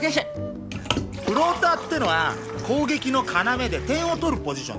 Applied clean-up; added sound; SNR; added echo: none; Liquid; 11 dB; none.